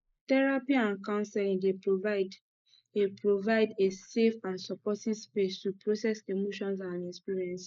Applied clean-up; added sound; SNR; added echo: neural mask model Resemble Enhance denoiser.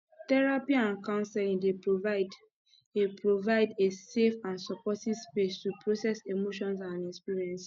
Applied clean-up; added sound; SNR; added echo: none; none; none; none.